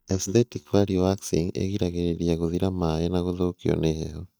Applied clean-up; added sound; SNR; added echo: neural mask model DeepFilterNet 3.